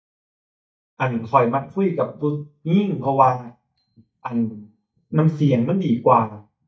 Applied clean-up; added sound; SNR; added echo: neural mask model DeepFilterNet 3.